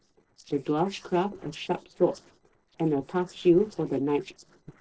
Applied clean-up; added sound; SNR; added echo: neural separator model SepFormer DNS4.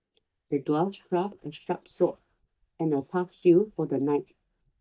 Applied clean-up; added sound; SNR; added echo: neural mask model DeepFilterNet 3.